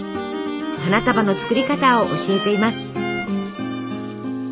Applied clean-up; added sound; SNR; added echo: none; none; none; none.